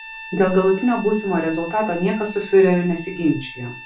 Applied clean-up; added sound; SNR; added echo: none; Bowed string instrument; 17 dB; reverberation time 0.2 s.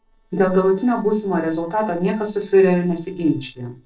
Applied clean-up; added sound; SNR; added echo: neural separator model SepFormer DNS4.